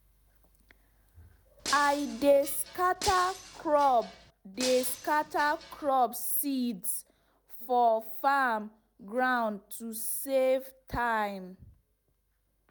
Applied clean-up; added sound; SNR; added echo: none; Shatter; 11 dB; none.